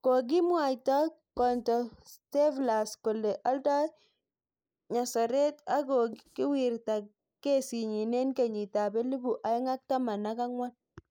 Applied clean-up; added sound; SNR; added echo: neural mask model Resemble Enhance denoiser.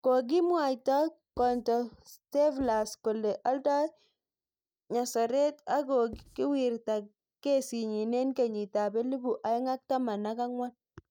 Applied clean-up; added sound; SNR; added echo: neural mask model DeepFilterNet 3.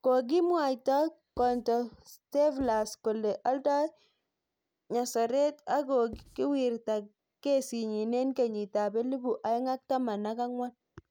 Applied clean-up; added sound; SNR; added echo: none; Writing; 19 dB; none.